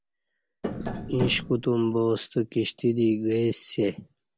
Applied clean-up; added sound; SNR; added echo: none; Tap; 6 dB; none.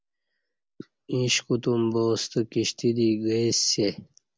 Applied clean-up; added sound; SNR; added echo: none; none; none; none.